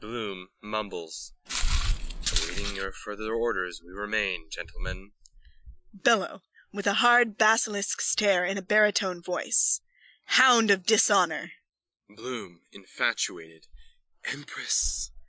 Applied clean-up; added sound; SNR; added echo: classical method Wiener filter.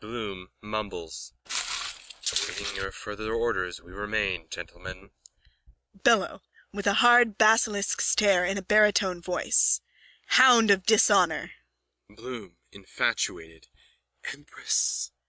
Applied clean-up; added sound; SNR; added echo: neural mask model RNNoise.